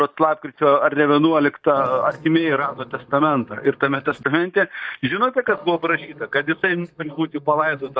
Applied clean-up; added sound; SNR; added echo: neural mask model DeepFilterNet 3.